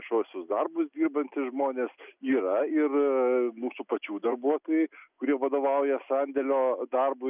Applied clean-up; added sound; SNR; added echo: none; none; none; none.